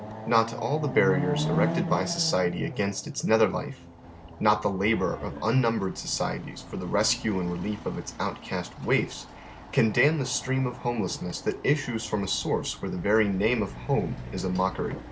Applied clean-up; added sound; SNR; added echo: none; Chatter / Car passing by / Motorcycle / Traffic noise, roadway noise / Accelerating, revving, vroom; 9 dB; none.